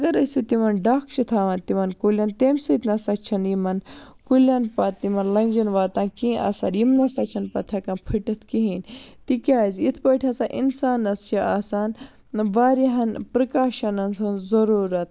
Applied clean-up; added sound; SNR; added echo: neural mask model Resemble Enhance denoiser.